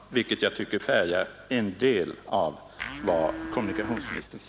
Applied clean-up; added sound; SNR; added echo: none; Domestic sounds, home sounds; 7 dB; none.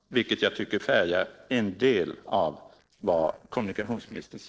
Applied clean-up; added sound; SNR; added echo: neural separator model SepFormer DNS4.